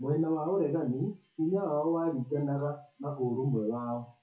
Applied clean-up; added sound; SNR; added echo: classical method WPE with log-MMSE.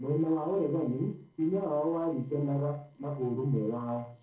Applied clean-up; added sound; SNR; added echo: neural separator model SepFormer DNS4.